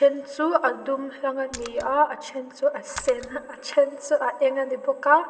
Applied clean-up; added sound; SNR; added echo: none; Splash, splatter; 18 dB; reverberation time 2.9 s.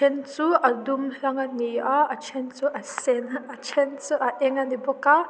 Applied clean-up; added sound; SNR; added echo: none; none; none; none.